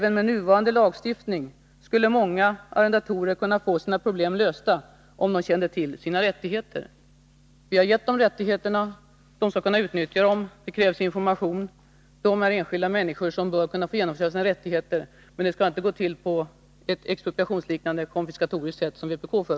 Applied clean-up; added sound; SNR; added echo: none; none; none; none.